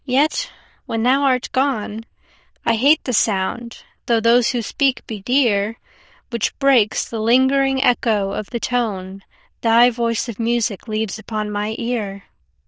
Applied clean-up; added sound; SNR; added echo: neural diffusion model UNIVERSE++.